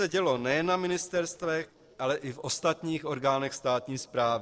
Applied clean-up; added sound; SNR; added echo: neural separator model SepFormer DNS4.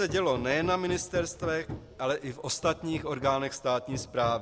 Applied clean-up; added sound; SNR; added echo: none; Hammer; 12 dB; none.